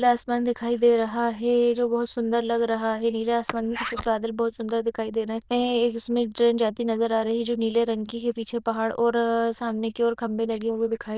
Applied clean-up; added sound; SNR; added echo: neural diffusion model UNIVERSE++.